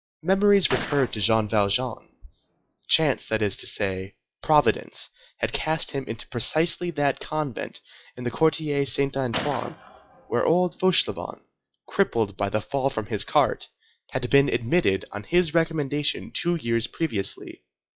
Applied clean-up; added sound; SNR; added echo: classical method log-MMSE.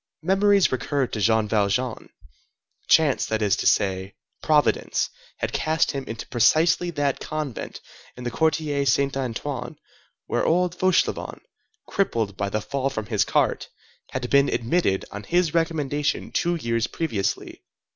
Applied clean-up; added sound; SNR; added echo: none; none; none; none.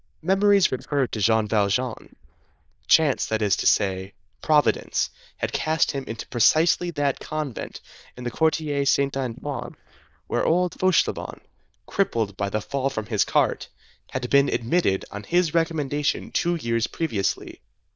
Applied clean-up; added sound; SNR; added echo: neural diffusion model UNIVERSE++.